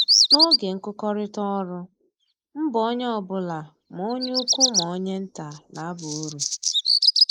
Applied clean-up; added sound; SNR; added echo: neural mask model Resemble Enhance denoiser.